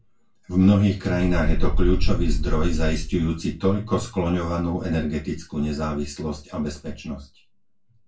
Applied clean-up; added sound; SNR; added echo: none; Wind; -3 dB; reverberation time 0.2 s.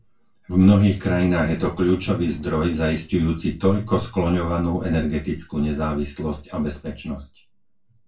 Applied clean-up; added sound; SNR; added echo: neural separator model SepFormer DNS4.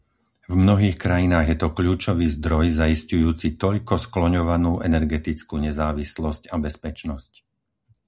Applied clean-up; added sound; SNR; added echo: none; none; none; none.